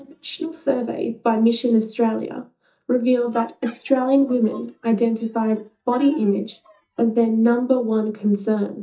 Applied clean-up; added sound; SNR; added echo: neural mask model DeepFilterNet 3.